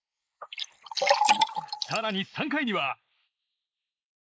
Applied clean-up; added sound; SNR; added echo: neural mask model Resemble Enhance denoiser.